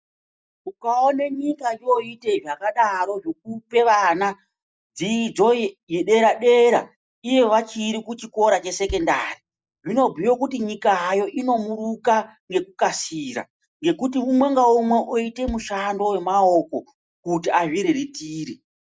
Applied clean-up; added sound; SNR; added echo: neural mask model DeepFilterNet 3.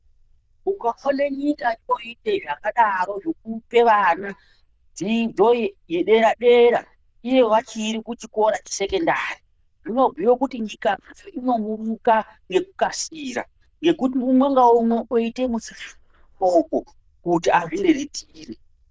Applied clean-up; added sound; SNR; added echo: neural diffusion model UNIVERSE++.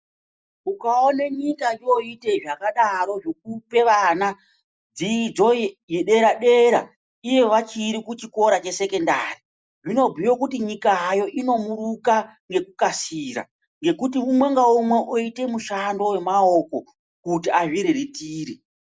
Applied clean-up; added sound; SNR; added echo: neural mask model Resemble Enhance denoiser.